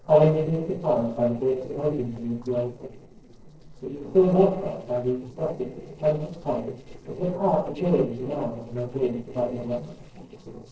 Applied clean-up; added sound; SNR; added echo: neural separator model SepFormer DNS4.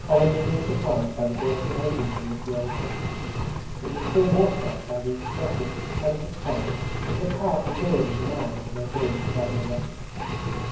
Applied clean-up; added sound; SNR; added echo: none; Engine; 2 dB; reverberation time 0.9 s.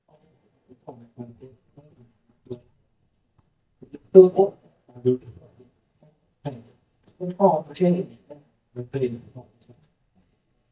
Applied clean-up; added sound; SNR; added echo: neural mask model DeepFilterNet 3.